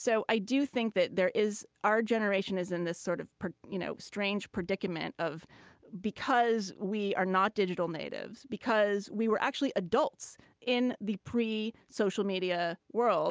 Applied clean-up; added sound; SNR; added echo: none; none; none; none.